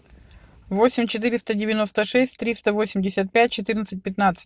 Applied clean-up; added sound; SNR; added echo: none; none; none; none.